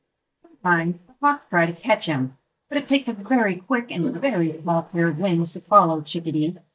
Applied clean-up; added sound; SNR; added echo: neural mask model DeepFilterNet 3.